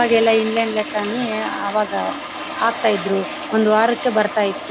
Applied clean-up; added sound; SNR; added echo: none; Toilet flush; 9 dB; none.